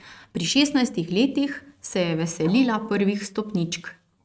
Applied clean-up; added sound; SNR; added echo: neural mask model RNNoise.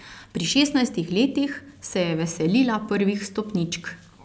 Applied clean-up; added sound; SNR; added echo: none; none; none; none.